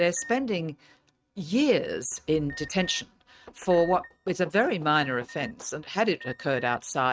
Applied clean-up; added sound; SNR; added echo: neural mask model RNNoise.